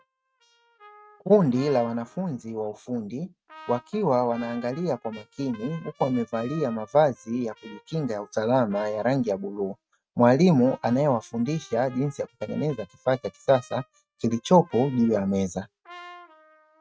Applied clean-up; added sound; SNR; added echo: neural mask model RNNoise.